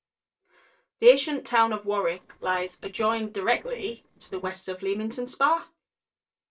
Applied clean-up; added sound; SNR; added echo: neural separator model SepFormer DNS4.